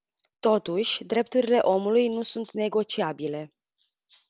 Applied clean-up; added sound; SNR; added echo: none; none; none; none.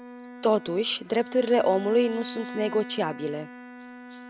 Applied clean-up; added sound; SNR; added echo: none; Bowed string instrument; 13 dB; none.